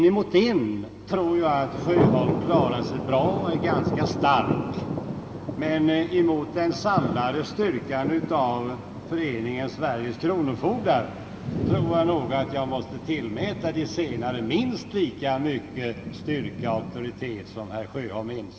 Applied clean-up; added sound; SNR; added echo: none; Thunder; 5 dB; reverberation time 2.4 s.